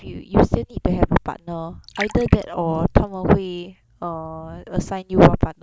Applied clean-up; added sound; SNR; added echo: neural mask model Resemble Enhance denoiser.